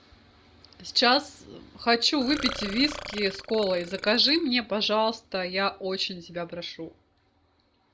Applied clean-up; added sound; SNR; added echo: none; Burping, eructation; 12 dB; none.